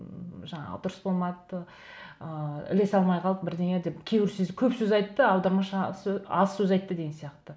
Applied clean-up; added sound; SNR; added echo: none; none; none; none.